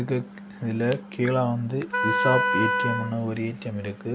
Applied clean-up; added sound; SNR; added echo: none; Wind instrument, woodwind instrument; 0 dB; none.